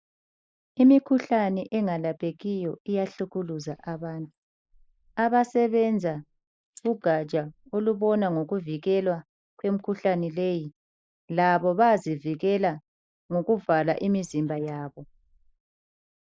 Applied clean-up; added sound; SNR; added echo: neural mask model Resemble Enhance denoiser.